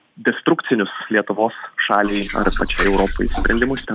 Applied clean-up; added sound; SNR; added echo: none; Liquid; 3 dB; none.